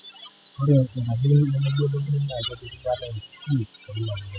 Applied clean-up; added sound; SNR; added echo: classical method spectral subtraction.